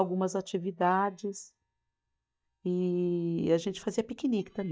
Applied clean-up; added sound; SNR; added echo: neural mask model DeepFilterNet 3.